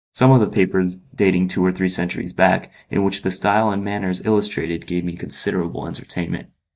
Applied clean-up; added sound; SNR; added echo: neural mask model DeepFilterNet 3.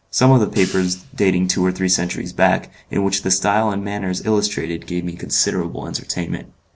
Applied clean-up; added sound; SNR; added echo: none; Hi-hat; 19 dB; none.